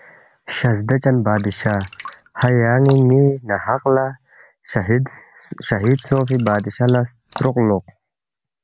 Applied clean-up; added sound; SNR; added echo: none; Drip; 19 dB; none.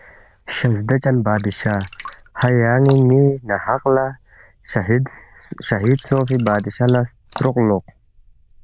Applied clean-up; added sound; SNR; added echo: neural diffusion model UNIVERSE++.